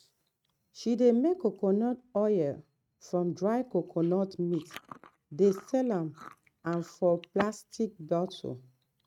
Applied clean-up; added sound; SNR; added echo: neural mask model RNNoise.